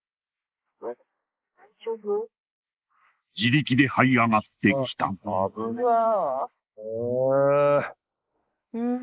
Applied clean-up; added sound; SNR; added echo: neural mask model Resemble Enhance denoiser.